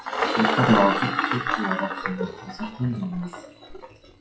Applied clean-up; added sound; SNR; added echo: classical method WPE with log-MMSE.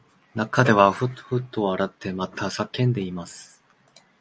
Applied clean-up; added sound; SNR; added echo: none; none; none; none.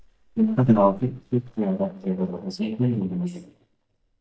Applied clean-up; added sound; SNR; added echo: neural mask model DeepFilterNet 3.